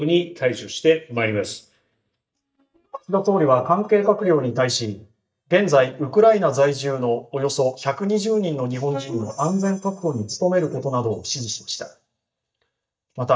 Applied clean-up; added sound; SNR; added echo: neural mask model DeepFilterNet 3.